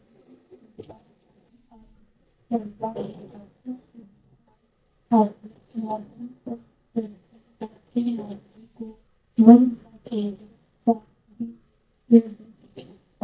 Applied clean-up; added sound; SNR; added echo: neural mask model DeepFilterNet 3.